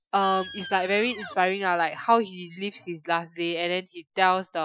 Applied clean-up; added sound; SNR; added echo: classical method Wiener filter.